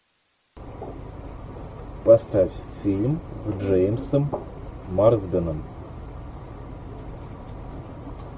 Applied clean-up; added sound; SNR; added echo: none; none; none; none.